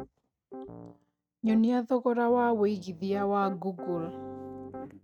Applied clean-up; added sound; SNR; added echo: neural mask model RNNoise.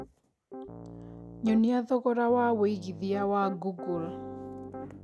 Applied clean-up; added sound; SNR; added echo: none; Piano; 13 dB; none.